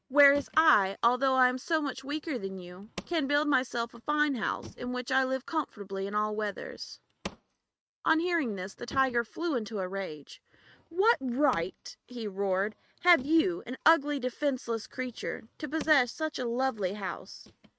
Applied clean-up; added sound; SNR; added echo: neural mask model RNNoise.